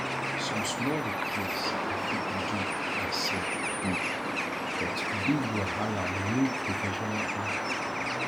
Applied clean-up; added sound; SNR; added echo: none; Bird; -4 dB; none.